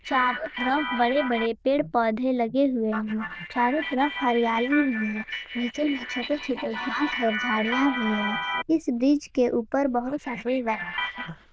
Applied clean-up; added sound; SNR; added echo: neural diffusion model UNIVERSE++.